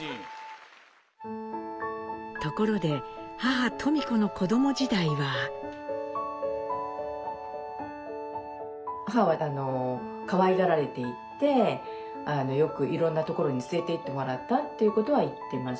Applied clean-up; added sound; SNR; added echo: none; Wind instrument, woodwind instrument; 15 dB; none.